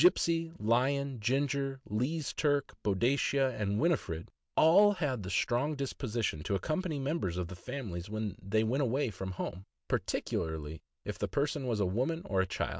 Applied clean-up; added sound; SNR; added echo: none; none; none; none.